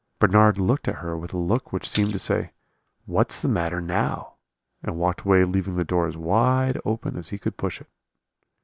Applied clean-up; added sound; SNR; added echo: none; Splash, splatter; 11 dB; none.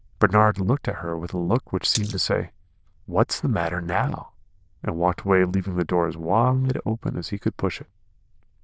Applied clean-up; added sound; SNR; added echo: neural diffusion model UNIVERSE++.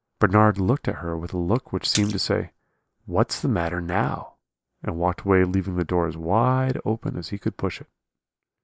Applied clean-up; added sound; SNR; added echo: neural mask model Resemble Enhance denoiser.